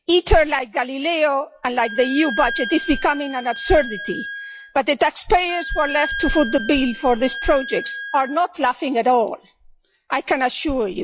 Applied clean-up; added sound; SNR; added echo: classical method log-MMSE.